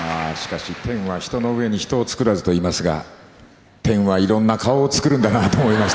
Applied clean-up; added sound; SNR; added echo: none; none; none; none.